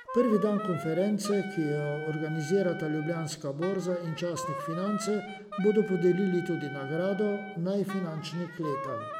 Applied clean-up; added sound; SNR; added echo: none; Wind instrument, woodwind instrument; 11 dB; none.